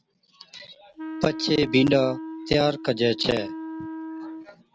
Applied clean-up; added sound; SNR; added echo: none; Wind instrument, woodwind instrument; 10 dB; none.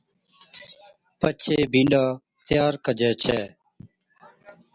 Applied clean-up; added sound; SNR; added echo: none; none; none; none.